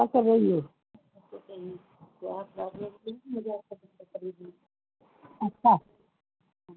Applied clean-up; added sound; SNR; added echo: none; none; none; none.